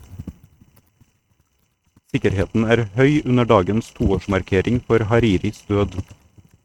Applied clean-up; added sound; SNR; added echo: neural mask model RNNoise.